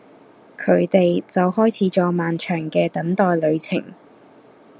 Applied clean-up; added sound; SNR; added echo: none; none; none; none.